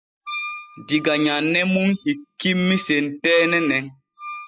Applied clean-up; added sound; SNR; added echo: classical method spectral subtraction.